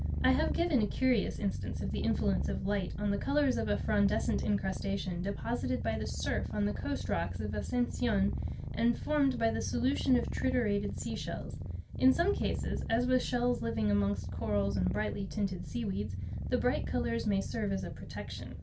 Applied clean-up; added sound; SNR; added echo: none; Purr; 4 dB; reverberation time 0.2 s.